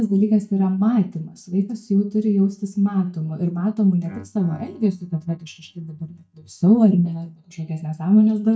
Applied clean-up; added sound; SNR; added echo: neural mask model DeepFilterNet 3.